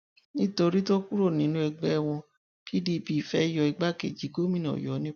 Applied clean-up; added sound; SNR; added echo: none; none; none; none.